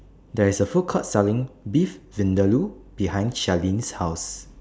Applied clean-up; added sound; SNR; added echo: none; none; none; none.